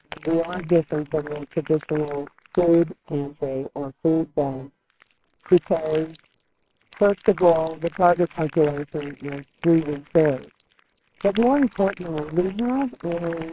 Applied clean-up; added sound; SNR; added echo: neural separator model SepFormer WHAMR!.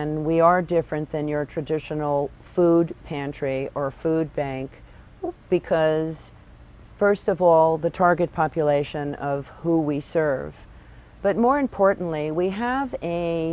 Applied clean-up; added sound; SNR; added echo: none; none; none; none.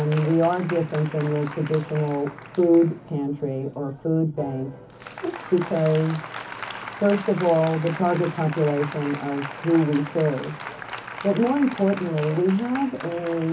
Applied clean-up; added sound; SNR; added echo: none; Applause; 14 dB; reverberation time 0.3 s.